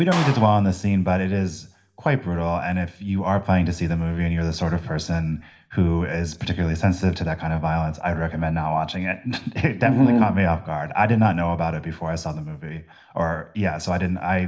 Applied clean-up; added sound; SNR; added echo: none; Clapping; 12 dB; reverberation time 0.6 s.